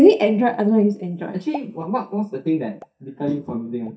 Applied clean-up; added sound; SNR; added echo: neural mask model DeepFilterNet 3.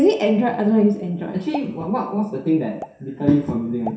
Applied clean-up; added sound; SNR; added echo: none; Explosion; 20 dB; reverberation time 0.7 s.